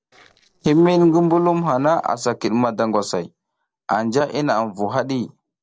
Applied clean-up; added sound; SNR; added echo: neural separator model SepFormer DNS4.